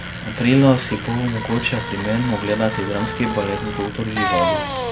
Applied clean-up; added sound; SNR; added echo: none; Bicycle; 4 dB; none.